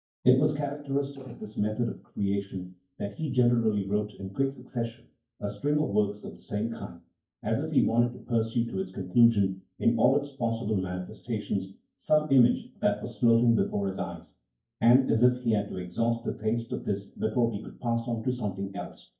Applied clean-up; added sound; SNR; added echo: neural mask model DeepFilterNet 3.